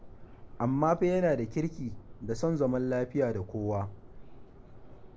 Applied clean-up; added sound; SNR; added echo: none; Subway, metro, underground; 14 dB; none.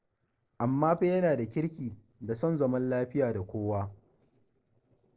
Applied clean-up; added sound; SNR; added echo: neural separator model SepFormer DNS4.